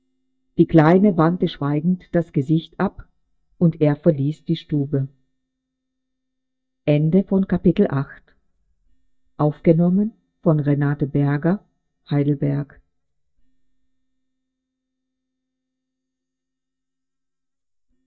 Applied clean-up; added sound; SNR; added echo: neural mask model DeepFilterNet 3.